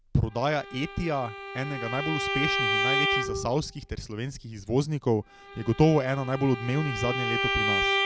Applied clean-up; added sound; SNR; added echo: none; Bowed string instrument; 3 dB; none.